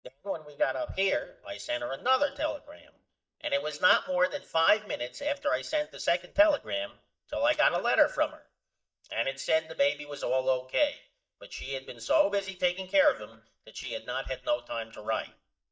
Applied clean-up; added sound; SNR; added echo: neural mask model DeepFilterNet 3.